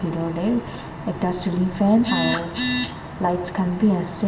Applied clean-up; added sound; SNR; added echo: none; Cricket; 20 dB; reverberation time 0.8 s.